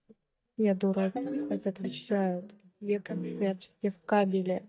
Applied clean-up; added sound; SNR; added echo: neural mask model DeepFilterNet 3.